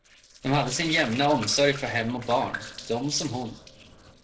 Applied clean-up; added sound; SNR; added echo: neural separator model SepFormer DNS4.